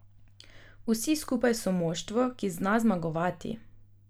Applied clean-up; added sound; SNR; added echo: none; none; none; none.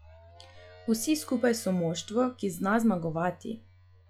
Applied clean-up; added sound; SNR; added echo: classical method log-MMSE.